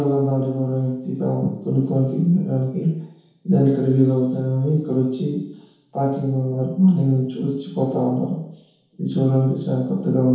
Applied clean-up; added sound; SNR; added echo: none; none; none; reverberation time 1.0 s.